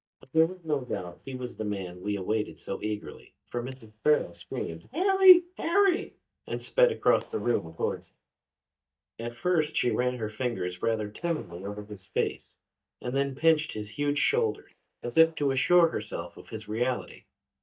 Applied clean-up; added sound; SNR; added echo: neural mask model DeepFilterNet 3.